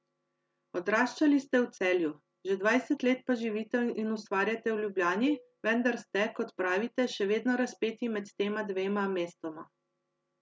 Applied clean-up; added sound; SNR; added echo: none; Cowbell; 19 dB; none.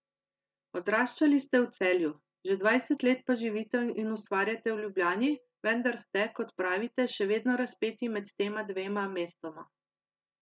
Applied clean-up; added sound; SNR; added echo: neural mask model DeepFilterNet 3.